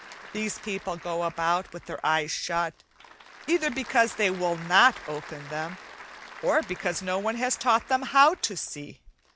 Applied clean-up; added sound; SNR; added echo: none; Applause / Crowd; 18 dB; none.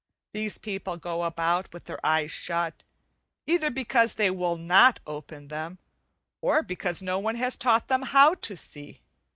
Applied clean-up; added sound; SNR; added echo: none; none; none; none.